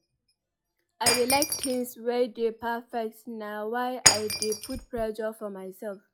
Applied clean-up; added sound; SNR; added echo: classical method log-MMSE.